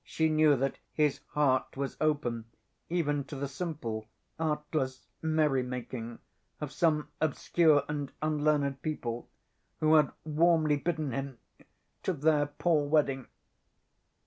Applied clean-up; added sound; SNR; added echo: none; none; none; none.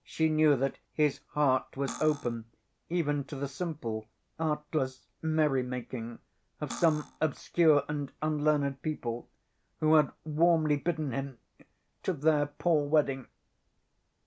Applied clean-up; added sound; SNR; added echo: none; Cutlery, silverware; 13 dB; none.